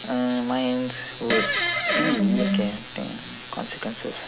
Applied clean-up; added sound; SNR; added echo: none; Fart; -5 dB; none.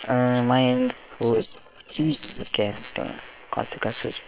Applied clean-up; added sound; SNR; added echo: neural separator model SepFormer WHAM!.